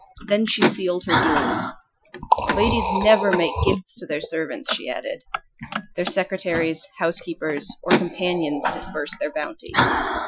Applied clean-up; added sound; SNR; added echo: classical method Wiener filter.